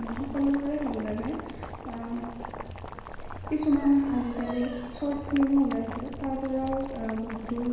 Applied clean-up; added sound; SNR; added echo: none; Boiling; 11 dB; reverberation time 1.1 s.